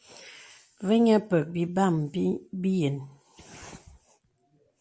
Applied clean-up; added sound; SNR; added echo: none; none; none; none.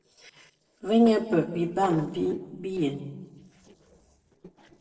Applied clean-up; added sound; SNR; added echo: neural separator model SepFormer DNS4.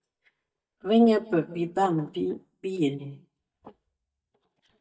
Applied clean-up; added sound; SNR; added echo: neural mask model DeepFilterNet 3.